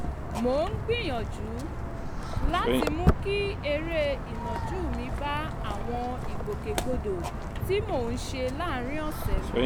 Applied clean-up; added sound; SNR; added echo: none; Walk, footsteps; -2 dB; none.